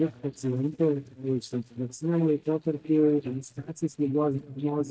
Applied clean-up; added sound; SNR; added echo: neural mask model DeepFilterNet 3.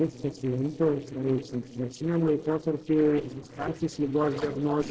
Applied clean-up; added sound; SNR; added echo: neural separator model SepFormer DNS4.